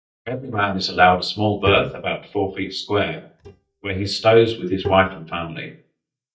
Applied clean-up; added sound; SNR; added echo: neural mask model DeepFilterNet 3.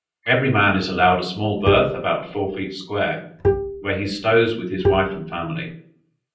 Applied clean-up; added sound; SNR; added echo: none; Bowed string instrument; 3 dB; reverberation time 0.6 s.